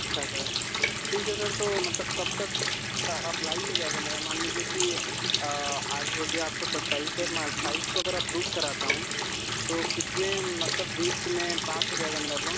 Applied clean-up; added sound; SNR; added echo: none; Water tap, faucet; -4 dB; none.